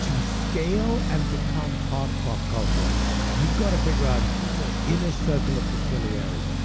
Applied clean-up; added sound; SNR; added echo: none; Accelerating, revving, vroom; -5 dB; none.